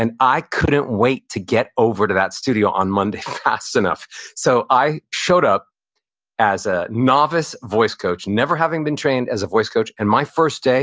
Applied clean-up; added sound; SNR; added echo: none; none; none; none.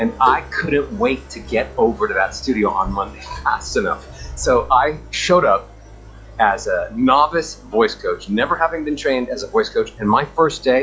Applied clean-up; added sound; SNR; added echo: classical method log-MMSE.